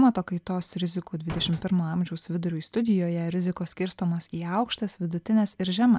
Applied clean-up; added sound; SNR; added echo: none; Slam; 12 dB; none.